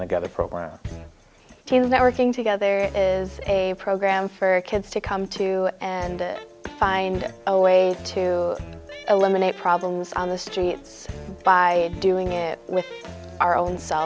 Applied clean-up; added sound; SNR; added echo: none; none; none; none.